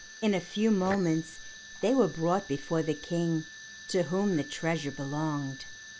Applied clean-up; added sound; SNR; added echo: none; Fire + Wind instrument, woodwind instrument; 15 dB; none.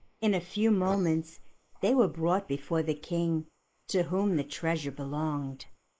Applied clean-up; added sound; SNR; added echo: neural mask model Resemble Enhance denoiser.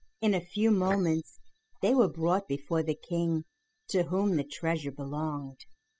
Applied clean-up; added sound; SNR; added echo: classical method spectral subtraction.